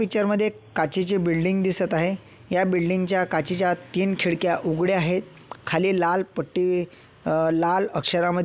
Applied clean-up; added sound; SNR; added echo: none; none; none; none.